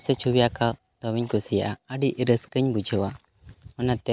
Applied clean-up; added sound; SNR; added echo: none; none; none; none.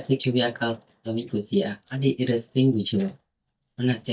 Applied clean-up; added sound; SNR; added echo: neural mask model DeepFilterNet 3.